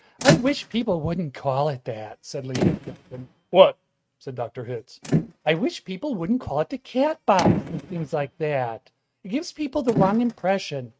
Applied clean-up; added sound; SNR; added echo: neural mask model RNNoise.